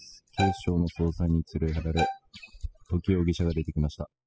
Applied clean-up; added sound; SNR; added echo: classical method spectral subtraction.